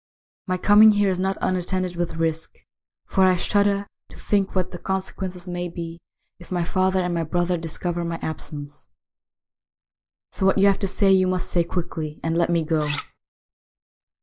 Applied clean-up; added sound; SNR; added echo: neural mask model DeepFilterNet 3.